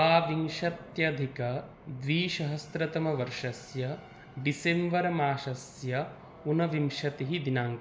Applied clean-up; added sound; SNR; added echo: none; none; none; none.